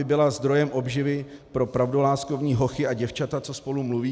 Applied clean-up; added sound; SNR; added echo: none; none; none; none.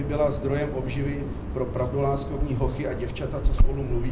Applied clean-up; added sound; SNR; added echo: none; Bird vocalization, bird call, bird song; -2 dB; reverberation time 0.5 s.